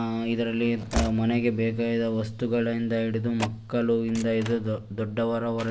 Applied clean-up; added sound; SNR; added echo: none; Slam / Train; 13 dB; none.